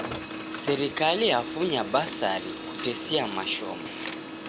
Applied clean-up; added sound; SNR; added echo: none; Printer; 7 dB; none.